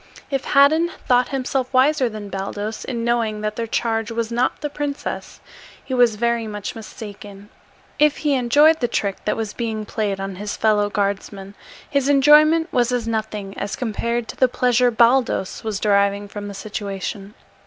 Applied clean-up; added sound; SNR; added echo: none; none; none; none.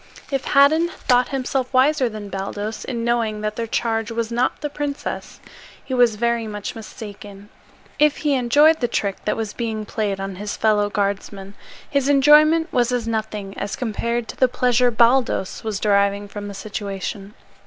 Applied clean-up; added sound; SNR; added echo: none; Chewing, mastication; 12 dB; none.